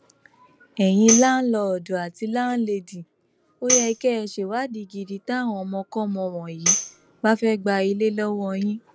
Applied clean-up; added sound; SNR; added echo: none; Tambourine; 4 dB; none.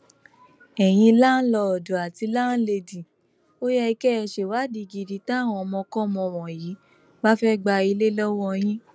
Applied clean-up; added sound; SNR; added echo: none; none; none; none.